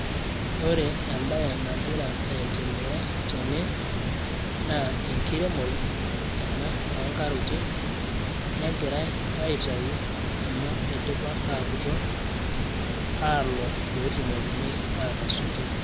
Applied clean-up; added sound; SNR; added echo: none; Water; -4 dB; none.